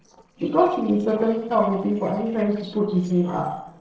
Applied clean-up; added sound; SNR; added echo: neural separator model SepFormer DNS4.